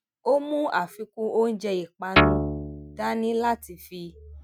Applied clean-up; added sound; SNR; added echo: neural mask model RNNoise.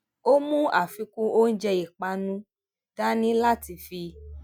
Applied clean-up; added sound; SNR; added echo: none; none; none; none.